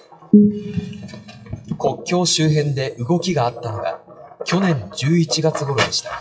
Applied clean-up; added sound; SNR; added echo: classical method WPE with log-MMSE.